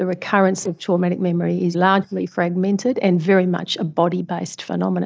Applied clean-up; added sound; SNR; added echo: neural mask model DeepFilterNet 3.